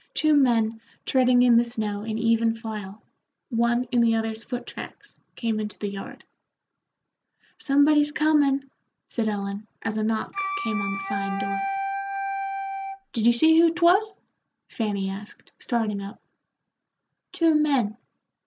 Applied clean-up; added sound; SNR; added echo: none; Wind instrument, woodwind instrument; 4 dB; none.